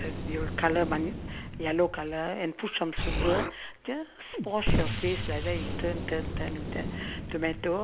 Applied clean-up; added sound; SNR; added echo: none; Explosion; 1 dB; none.